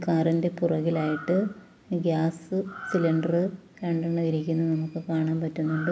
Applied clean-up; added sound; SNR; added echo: none; none; none; none.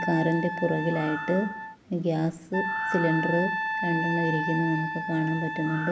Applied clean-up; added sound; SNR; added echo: none; Wind instrument, woodwind instrument; 4 dB; none.